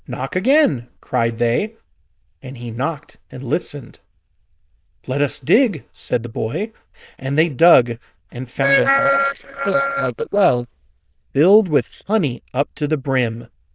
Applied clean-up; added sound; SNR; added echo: neural diffusion model UNIVERSE++.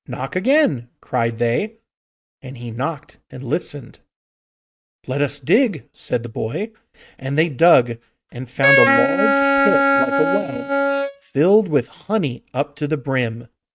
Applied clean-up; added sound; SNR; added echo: neural mask model RNNoise.